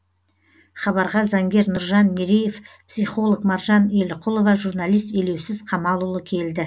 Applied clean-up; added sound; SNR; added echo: none; none; none; none.